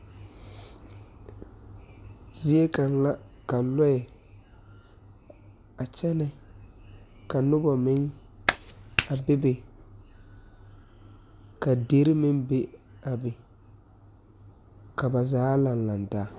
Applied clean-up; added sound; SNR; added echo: none; Clapping; -1 dB; none.